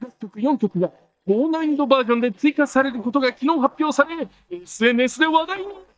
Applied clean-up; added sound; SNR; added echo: neural mask model DeepFilterNet 3.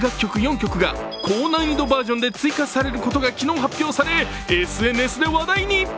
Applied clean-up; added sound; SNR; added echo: none; none; none; none.